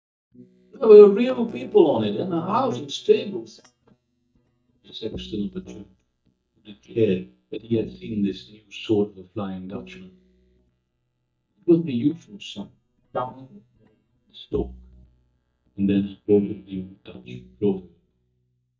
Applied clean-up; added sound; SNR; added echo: neural mask model DeepFilterNet 3.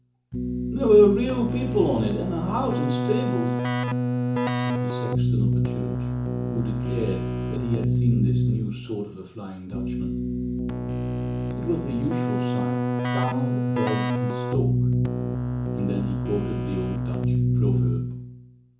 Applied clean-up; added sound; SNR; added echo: none; Keyboard (musical); -3 dB; reverberation time 0.8 s.